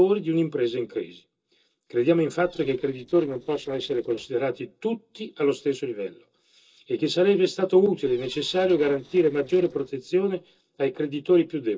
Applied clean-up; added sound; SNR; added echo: neural separator model SepFormer DNS4.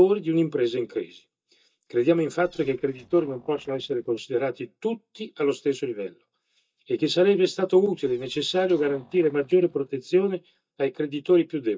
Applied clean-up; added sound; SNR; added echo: neural mask model DeepFilterNet 3.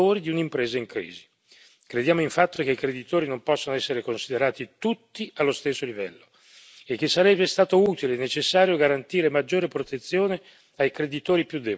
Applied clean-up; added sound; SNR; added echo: none; none; none; none.